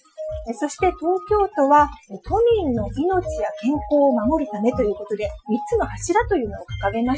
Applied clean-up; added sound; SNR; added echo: classical method Wiener filter.